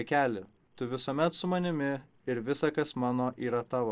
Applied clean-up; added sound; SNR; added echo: neural separator model SepFormer DNS4.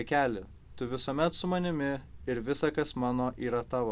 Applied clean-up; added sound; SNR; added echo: none; Cricket; 13 dB; none.